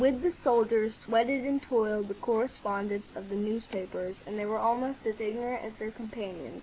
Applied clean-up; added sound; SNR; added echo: none; none; none; none.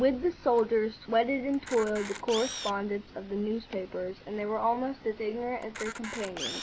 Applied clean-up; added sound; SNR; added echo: none; Camera; 14 dB; none.